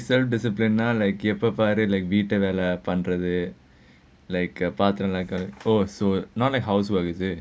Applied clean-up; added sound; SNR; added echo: none; none; none; none.